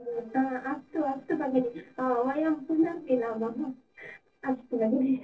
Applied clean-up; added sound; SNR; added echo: neural separator model SepFormer DNS4.